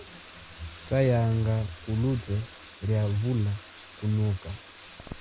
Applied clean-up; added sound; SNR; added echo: none; Bathtub (filling or washing); 19 dB; none.